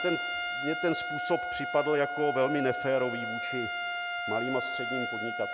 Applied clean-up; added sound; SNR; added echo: none; Trumpet; 3 dB; none.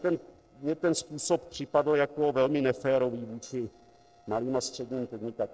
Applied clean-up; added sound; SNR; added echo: neural separator model SepFormer DNS4.